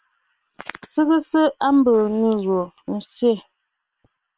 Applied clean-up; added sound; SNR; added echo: neural separator model SepFormer WHAM!.